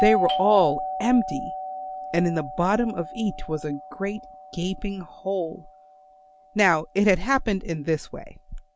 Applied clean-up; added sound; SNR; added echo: none; Doorbell; 8 dB; none.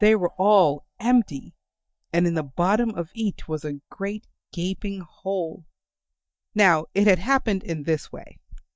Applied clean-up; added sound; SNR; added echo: neural mask model DeepFilterNet 3.